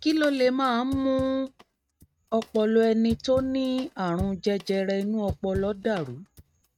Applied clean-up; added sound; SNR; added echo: neural mask model RNNoise.